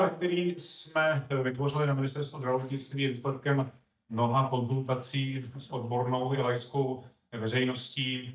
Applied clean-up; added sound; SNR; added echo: neural mask model DeepFilterNet 3.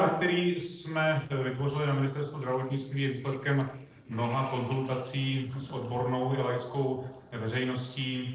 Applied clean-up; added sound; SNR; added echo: neural separator model SepFormer DNS4.